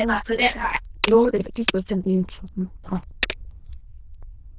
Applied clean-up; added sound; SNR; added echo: neural diffusion model UNIVERSE++.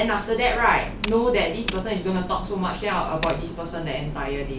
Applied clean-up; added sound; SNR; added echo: none; Tools; 15 dB; none.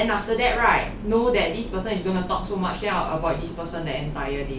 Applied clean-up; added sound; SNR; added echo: none; none; none; none.